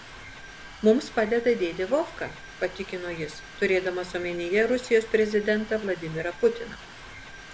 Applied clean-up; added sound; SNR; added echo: none; Mechanisms; 16 dB; none.